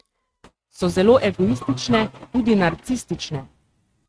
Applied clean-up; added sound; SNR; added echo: neural mask model RNNoise.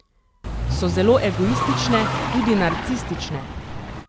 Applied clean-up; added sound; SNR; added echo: none; Car; 2 dB; none.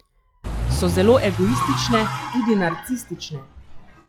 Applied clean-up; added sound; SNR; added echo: classical method log-MMSE.